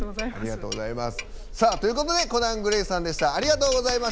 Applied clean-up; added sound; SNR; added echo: none; Clock; 9 dB; none.